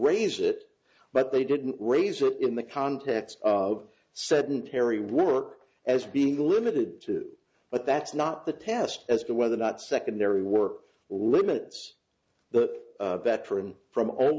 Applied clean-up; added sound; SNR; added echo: none; none; none; none.